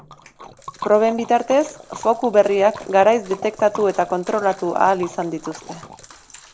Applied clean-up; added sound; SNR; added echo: none; Liquid; 18 dB; none.